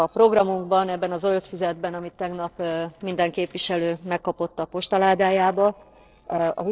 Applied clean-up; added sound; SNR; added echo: neural separator model SepFormer DNS4.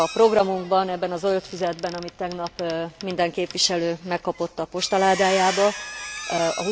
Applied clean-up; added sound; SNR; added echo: none; Squeak; 13 dB; none.